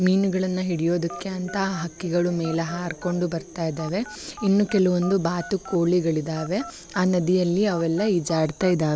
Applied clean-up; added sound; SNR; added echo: none; Telephone; 19 dB; none.